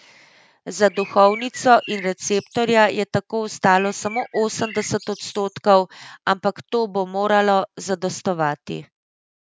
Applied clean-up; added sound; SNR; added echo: none; Bird; 17 dB; none.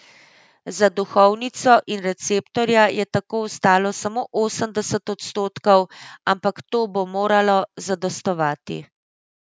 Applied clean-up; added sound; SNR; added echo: none; none; none; none.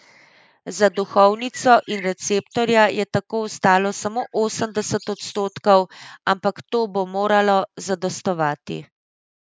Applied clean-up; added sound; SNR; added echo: neural mask model Resemble Enhance denoiser.